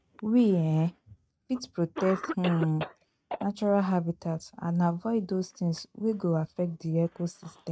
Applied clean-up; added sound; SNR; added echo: neural mask model RNNoise.